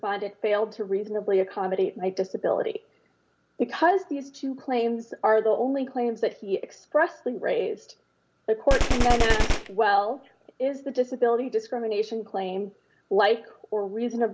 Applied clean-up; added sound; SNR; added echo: none; Gunshot, gunfire; -2 dB; none.